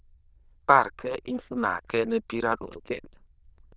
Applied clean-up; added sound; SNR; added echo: neural diffusion model UNIVERSE++.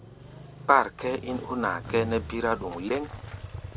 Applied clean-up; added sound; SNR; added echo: none; Motorcycle; 12 dB; none.